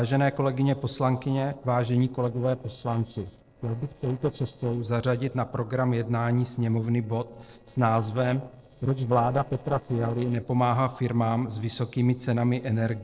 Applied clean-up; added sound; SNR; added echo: neural separator model SepFormer DNS4.